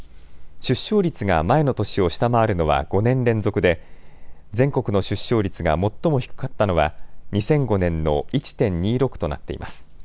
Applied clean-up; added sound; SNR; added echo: none; none; none; none.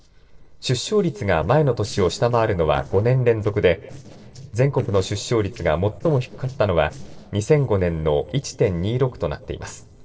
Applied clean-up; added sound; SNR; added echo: neural separator model SepFormer DNS4.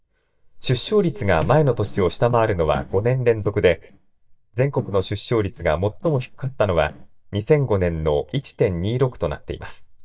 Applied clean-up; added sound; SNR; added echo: neural mask model DeepFilterNet 3.